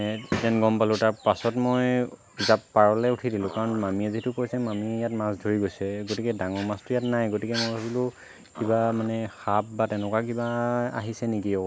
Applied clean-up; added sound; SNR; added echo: none; Dog; 15 dB; none.